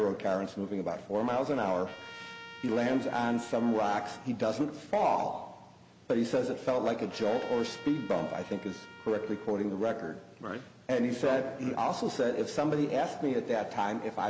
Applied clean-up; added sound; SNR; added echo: none; Trumpet; 18 dB; none.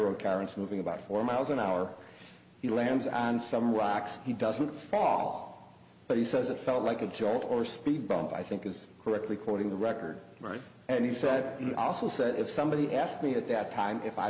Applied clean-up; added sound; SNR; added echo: none; none; none; none.